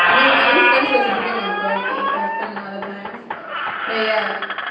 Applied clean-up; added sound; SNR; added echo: none; Squeak; -4 dB; reverberation time 0.9 s.